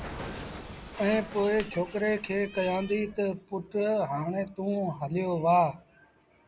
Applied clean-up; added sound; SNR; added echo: none; Cat + Hands; 16 dB; none.